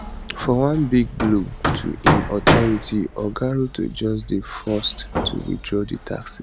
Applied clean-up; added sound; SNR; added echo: none; Hammer; 2 dB; none.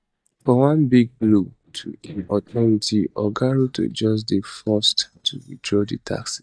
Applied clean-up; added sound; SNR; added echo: neural mask model DeepFilterNet 3.